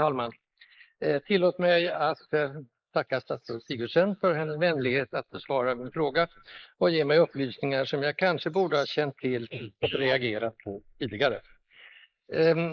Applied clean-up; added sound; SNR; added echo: neural mask model Resemble Enhance denoiser.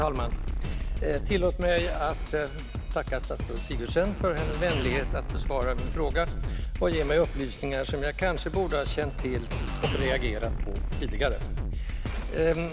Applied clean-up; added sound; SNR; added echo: none; Drum kit; 0 dB; none.